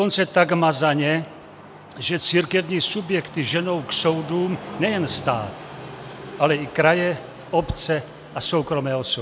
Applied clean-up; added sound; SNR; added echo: none; Train; 16 dB; none.